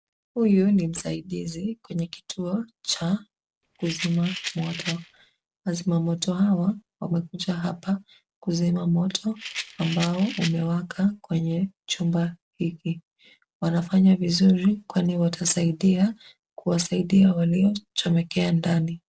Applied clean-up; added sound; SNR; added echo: none; Rattle; 12 dB; none.